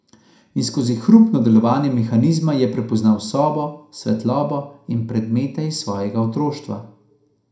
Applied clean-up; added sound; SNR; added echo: none; none; none; reverberation time 0.4 s.